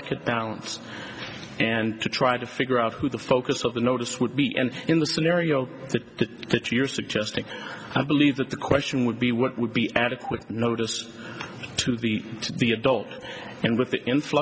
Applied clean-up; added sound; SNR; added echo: none; none; none; none.